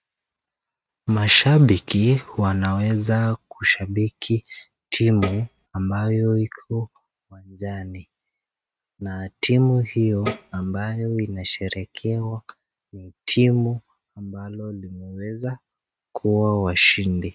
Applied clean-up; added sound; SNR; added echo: neural mask model RNNoise.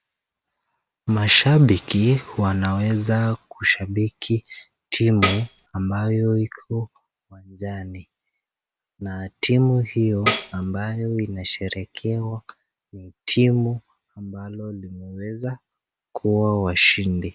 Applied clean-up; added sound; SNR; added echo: none; Tambourine; 6 dB; none.